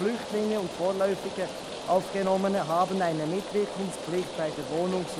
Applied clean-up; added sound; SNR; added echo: none; Rain; 9 dB; none.